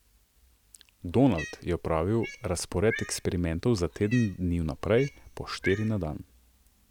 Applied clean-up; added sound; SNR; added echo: none; Cat; 14 dB; none.